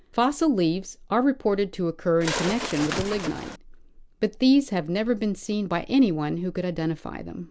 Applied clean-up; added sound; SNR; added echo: none; Bird; 6 dB; none.